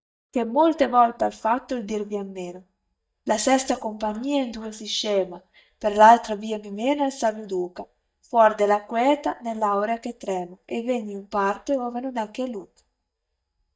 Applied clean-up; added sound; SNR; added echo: neural mask model DeepFilterNet 3.